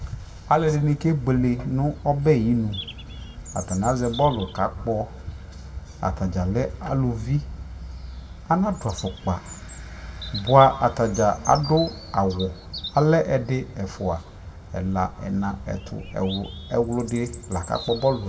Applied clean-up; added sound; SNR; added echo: none; Bird vocalization, bird call, bird song; 19 dB; reverberation time 0.9 s.